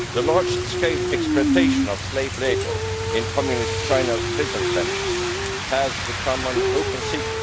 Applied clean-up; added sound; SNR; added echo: none; Rain; -3 dB; none.